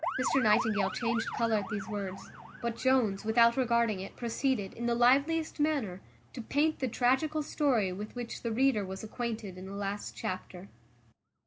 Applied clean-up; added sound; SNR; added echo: none; Motor vehicle (road) / Siren; 12 dB; none.